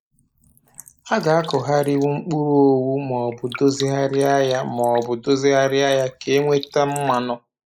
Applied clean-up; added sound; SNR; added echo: neural mask model Resemble Enhance denoiser.